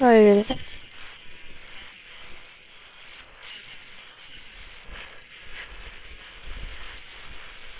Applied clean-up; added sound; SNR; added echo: neural separator model SepFormer WHAM!.